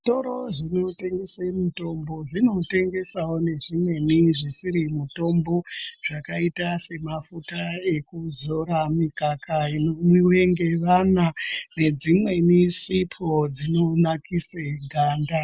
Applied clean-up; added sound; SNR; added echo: none; none; none; none.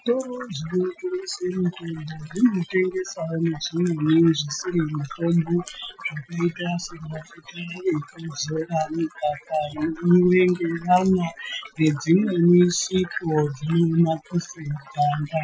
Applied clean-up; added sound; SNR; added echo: classical method Wiener filter.